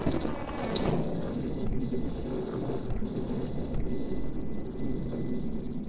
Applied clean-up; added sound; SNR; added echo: neural separator model SepFormer DNS4.